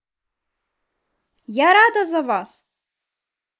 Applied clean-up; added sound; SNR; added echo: neural mask model Resemble Enhance denoiser.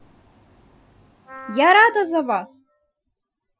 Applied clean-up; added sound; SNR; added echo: classical method Wiener filter.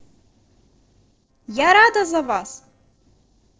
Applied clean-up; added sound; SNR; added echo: neural separator model SepFormer DNS4.